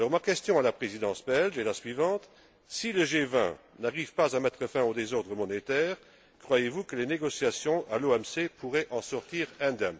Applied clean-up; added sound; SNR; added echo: none; none; none; none.